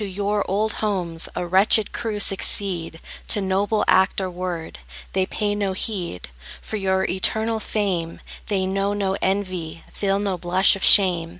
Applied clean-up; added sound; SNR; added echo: none; none; none; none.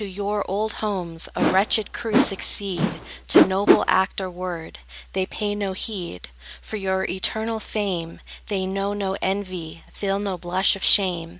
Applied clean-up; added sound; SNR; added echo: none; Whoosh, swoosh, swish; -3 dB; none.